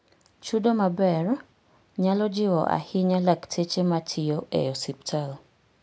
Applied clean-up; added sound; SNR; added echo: none; none; none; none.